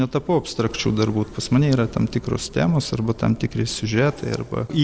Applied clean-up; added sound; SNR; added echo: none; none; none; none.